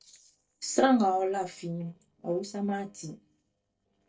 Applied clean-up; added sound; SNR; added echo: neural separator model SepFormer DNS4.